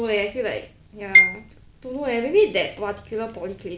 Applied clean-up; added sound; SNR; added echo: none; Marimba, xylophone; -3 dB; none.